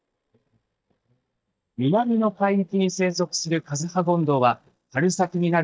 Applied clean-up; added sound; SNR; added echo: neural mask model DeepFilterNet 3.